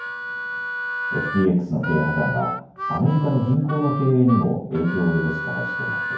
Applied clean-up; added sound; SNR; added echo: none; Harmonica; 7 dB; reverberation time 0.9 s.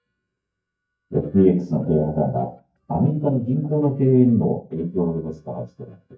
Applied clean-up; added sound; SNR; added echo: neural mask model DeepFilterNet 3.